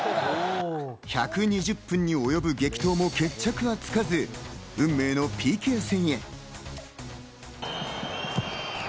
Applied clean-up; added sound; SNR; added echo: none; none; none; none.